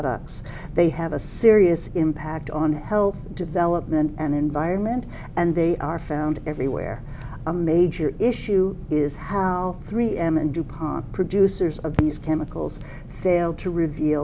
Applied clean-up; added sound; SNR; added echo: none; Crackle; 10 dB; none.